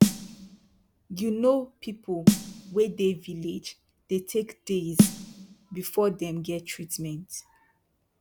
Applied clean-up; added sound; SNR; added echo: none; Snare drum; -2 dB; none.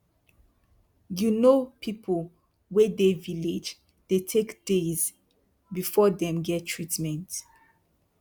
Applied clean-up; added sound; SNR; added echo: none; none; none; none.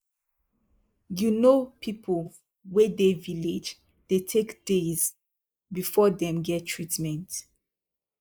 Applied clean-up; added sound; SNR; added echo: neural mask model Resemble Enhance denoiser.